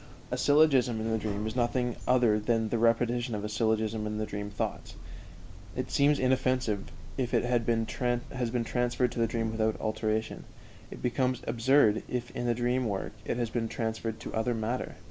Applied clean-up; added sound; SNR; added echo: none; Sliding door; 13 dB; none.